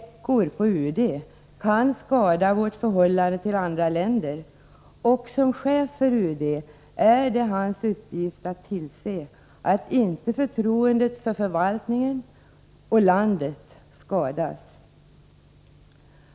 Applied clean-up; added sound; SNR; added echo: none; none; none; none.